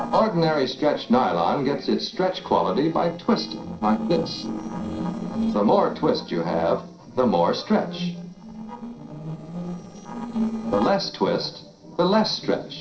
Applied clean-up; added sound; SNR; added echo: neural separator model SepFormer DNS4.